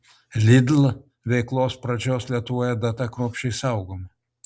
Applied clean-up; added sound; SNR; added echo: none; none; none; none.